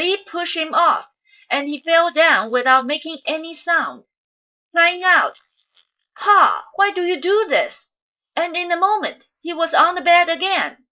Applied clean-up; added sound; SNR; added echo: neural mask model Resemble Enhance denoiser.